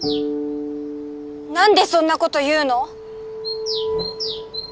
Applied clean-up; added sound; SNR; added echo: none; Bird vocalization, bird call, bird song; 14 dB; none.